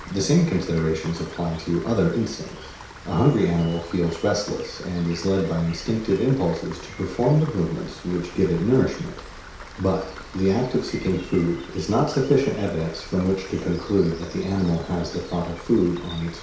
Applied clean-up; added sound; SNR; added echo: none; Rain; 16 dB; reverberation time 0.6 s.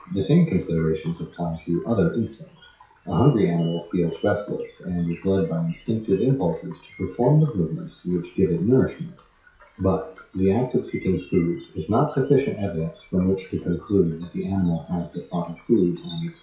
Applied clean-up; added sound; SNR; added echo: classical method WPE with log-MMSE.